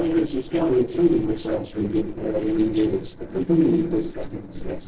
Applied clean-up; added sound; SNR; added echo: neural separator model SepFormer DNS4.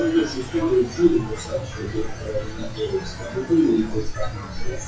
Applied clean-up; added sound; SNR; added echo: classical method WPE with log-MMSE.